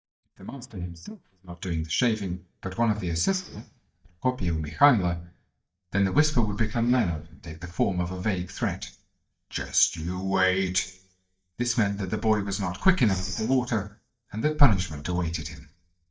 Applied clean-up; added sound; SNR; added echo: neural mask model DeepFilterNet 3.